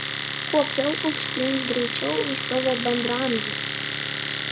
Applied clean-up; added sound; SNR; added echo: none; Domestic sounds, home sounds; 2 dB; none.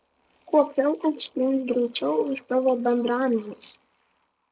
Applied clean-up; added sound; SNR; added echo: neural mask model Resemble Enhance denoiser.